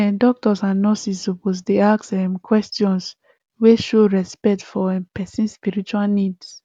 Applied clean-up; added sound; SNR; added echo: none; none; none; none.